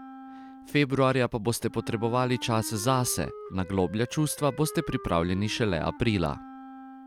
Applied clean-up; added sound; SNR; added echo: none; Wind instrument, woodwind instrument; 16 dB; none.